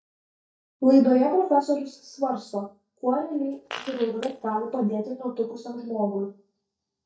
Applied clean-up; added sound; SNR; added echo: neural mask model DeepFilterNet 3.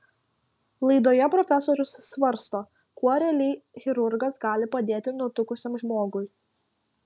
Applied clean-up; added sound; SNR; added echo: none; none; none; none.